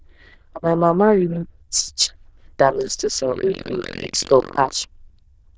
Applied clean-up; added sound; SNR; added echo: neural diffusion model UNIVERSE++.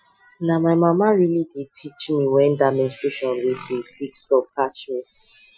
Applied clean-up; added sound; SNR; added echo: classical method Wiener filter.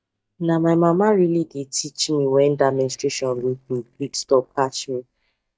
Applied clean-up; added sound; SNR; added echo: neural mask model DeepFilterNet 3.